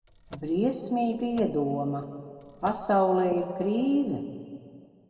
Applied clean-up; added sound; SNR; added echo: none; Car; 19 dB; reverberation time 2.2 s.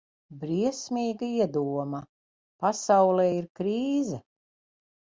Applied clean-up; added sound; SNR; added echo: none; none; none; none.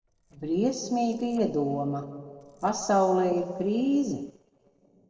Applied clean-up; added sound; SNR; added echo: neural separator model SepFormer DNS4.